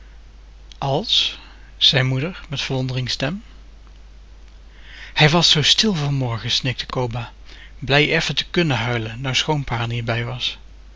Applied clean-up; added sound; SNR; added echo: none; none; none; none.